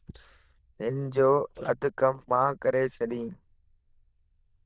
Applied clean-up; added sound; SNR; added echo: neural diffusion model UNIVERSE++.